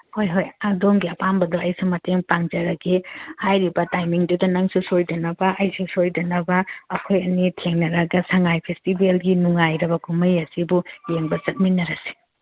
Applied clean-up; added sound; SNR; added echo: none; none; none; none.